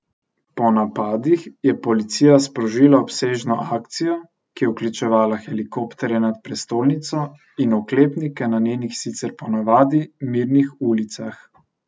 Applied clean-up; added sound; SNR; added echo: none; none; none; none.